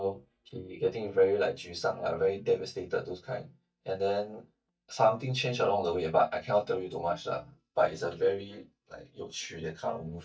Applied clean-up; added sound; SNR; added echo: neural mask model DeepFilterNet 3.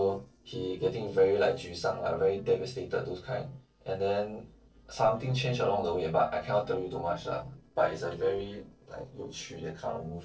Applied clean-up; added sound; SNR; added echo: neural separator model SepFormer DNS4.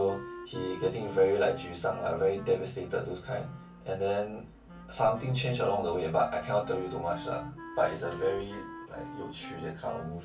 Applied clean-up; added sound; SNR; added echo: none; Wind instrument, woodwind instrument; 14 dB; reverberation time 0.1 s.